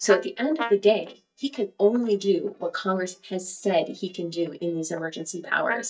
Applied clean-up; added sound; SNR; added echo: neural mask model DeepFilterNet 3.